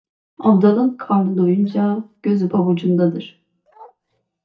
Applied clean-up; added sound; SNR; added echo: neural mask model DeepFilterNet 3.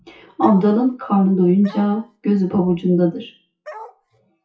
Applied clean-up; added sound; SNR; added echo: classical method WPE with log-MMSE.